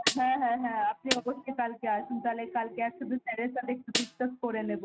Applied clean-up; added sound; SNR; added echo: neural mask model RNNoise.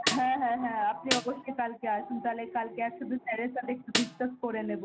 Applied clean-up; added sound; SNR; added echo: none; Snare drum; 4 dB; none.